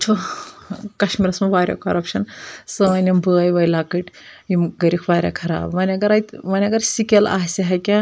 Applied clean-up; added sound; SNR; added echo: neural mask model Resemble Enhance denoiser.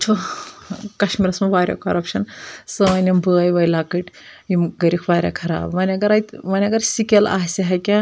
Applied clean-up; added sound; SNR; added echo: none; Snare drum; 13 dB; none.